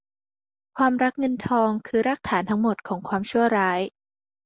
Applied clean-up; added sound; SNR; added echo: none; none; none; none.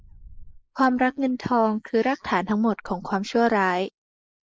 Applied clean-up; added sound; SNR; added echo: neural mask model Resemble Enhance denoiser.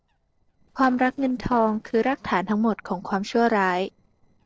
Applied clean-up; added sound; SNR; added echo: neural separator model SepFormer DNS4.